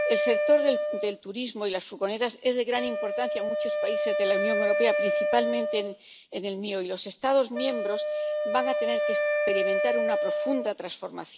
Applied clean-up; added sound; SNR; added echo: none; Wind instrument, woodwind instrument; -1 dB; none.